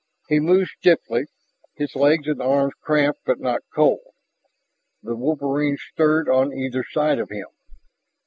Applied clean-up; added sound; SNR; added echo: none; none; none; none.